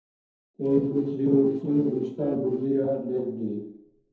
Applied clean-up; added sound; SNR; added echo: neural separator model SepFormer DNS4.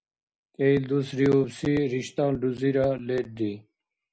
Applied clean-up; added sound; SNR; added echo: none; none; none; none.